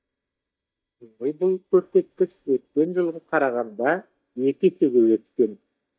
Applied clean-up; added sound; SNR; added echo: neural mask model DeepFilterNet 3.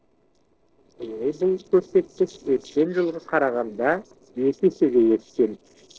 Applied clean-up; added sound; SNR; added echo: neural separator model SepFormer DNS4.